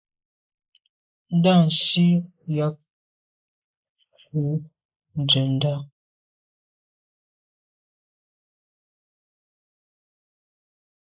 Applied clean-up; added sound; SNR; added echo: neural mask model Resemble Enhance denoiser.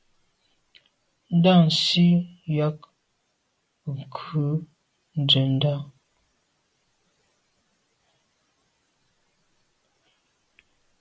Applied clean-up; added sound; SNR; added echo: none; none; none; none.